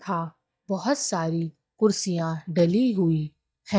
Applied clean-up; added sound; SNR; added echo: neural mask model DeepFilterNet 3.